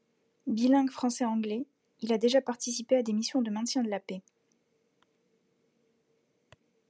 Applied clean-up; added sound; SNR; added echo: none; none; none; none.